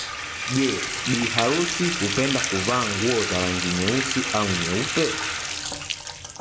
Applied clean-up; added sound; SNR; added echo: none; Bathtub (filling or washing) / Water tap, faucet; 1 dB; none.